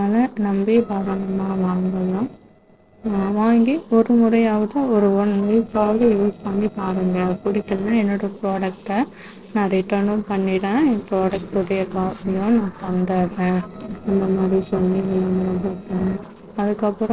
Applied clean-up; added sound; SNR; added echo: neural separator model SepFormer DNS4.